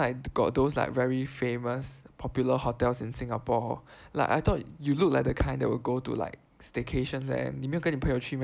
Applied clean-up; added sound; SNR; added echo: none; none; none; none.